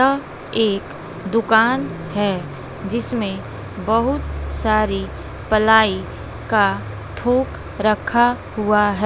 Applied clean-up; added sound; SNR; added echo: none; Car; 13 dB; none.